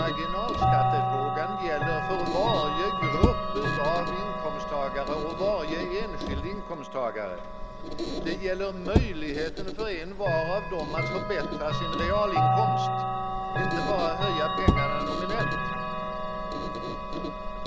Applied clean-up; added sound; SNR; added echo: none; Chime / Clock + Squeak; -4 dB; none.